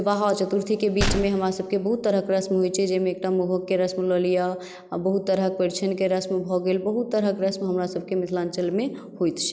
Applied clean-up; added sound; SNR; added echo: none; Gunshot, gunfire; 8 dB; none.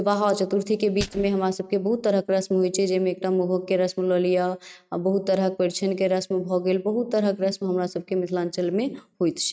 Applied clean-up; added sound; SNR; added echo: neural mask model RNNoise.